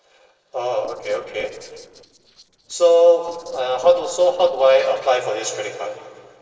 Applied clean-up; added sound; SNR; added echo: neural separator model SepFormer DNS4.